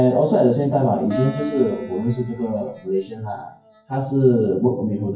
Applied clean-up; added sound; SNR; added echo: classical method WPE with log-MMSE.